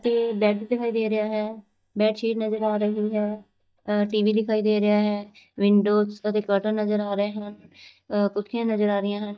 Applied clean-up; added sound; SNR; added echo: neural mask model DeepFilterNet 3.